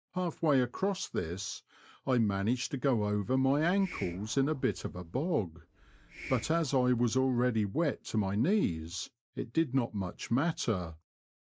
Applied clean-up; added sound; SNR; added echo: neural mask model DeepFilterNet 3.